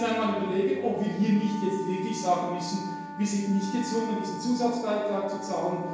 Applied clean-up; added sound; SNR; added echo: none; Wind instrument, woodwind instrument; 10 dB; reverberation time 1.0 s.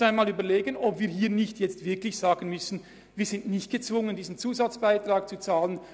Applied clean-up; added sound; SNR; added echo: none; none; none; none.